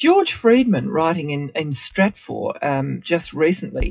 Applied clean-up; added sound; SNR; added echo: classical method WPE with log-MMSE.